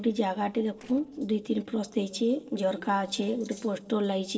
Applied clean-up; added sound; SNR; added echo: neural separator model SepFormer DNS4.